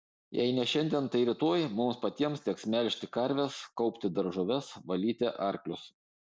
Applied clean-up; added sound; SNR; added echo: none; none; none; none.